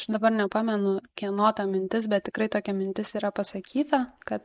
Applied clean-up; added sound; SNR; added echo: neural mask model Resemble Enhance denoiser.